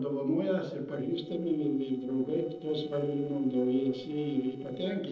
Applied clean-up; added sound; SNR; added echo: neural separator model SepFormer DNS4.